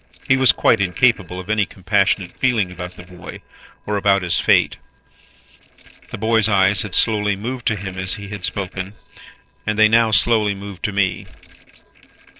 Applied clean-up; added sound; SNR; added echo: neural separator model SepFormer DNS4.